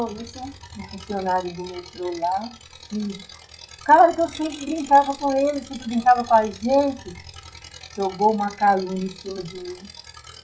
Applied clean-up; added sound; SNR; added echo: classical method WPE with log-MMSE.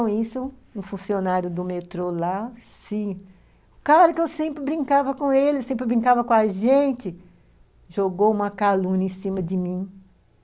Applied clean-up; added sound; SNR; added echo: none; none; none; none.